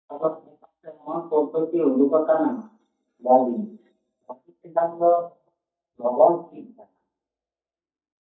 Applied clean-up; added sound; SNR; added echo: neural mask model DeepFilterNet 3.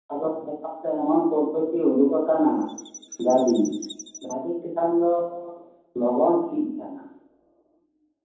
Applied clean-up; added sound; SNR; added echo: none; Chirp, tweet; 18 dB; reverberation time 0.9 s.